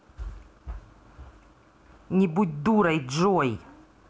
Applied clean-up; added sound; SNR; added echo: none; none; none; none.